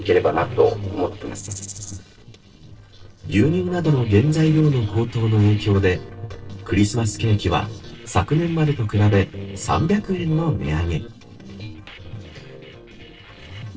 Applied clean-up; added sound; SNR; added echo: neural separator model SepFormer DNS4.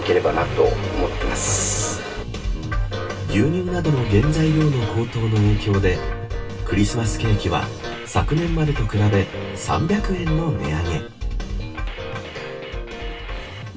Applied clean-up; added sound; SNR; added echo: none; Drum kit; 17 dB; reverberation time 0.1 s.